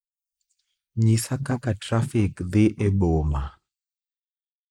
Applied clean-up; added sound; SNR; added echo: neural mask model Resemble Enhance denoiser.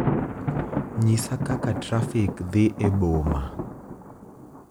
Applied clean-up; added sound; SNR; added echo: none; Thunder; 4 dB; none.